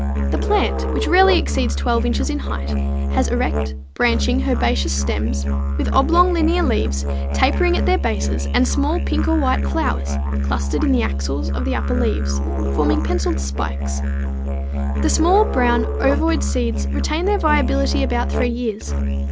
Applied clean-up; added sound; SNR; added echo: none; Musical instrument; -1 dB; none.